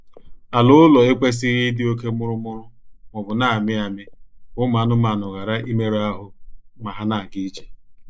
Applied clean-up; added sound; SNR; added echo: neural mask model Resemble Enhance denoiser.